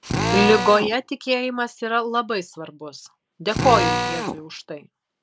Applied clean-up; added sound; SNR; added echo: none; Drill; 2 dB; none.